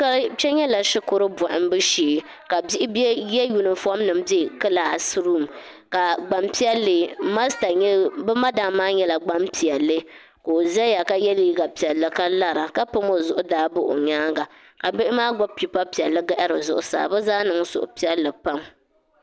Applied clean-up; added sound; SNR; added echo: none; none; none; none.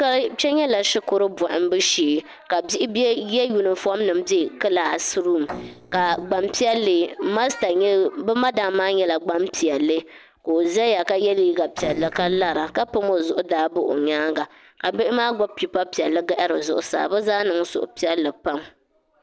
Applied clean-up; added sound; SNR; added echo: neural separator model SepFormer DNS4.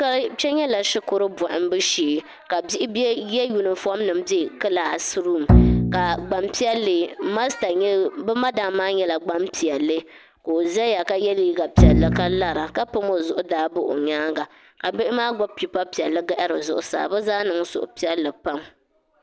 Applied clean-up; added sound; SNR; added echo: none; Bowed string instrument; -4 dB; none.